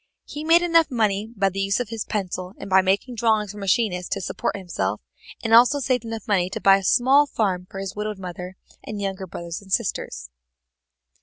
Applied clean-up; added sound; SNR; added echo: none; none; none; none.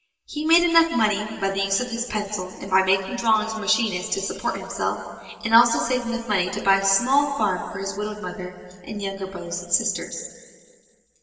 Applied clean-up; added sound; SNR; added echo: none; none; none; reverberation time 2.0 s.